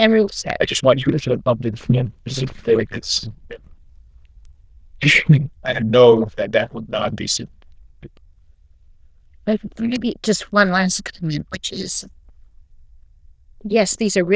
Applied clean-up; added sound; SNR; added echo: neural diffusion model UNIVERSE++.